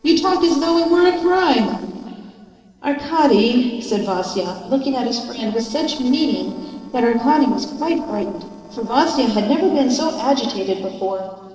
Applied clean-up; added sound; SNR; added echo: neural separator model SepFormer DNS4.